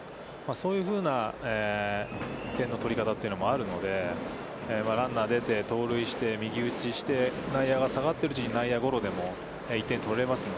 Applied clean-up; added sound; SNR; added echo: none; Bus / Vehicle horn, car horn, honking; 19 dB; none.